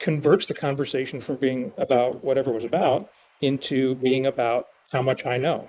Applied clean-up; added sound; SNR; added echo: neural mask model Resemble Enhance denoiser.